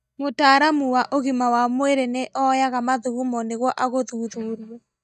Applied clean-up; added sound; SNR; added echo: neural mask model DeepFilterNet 3.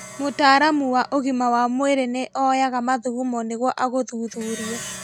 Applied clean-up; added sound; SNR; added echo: none; Plucked string instrument; 19 dB; none.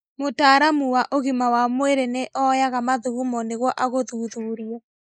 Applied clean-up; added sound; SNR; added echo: neural mask model Resemble Enhance denoiser.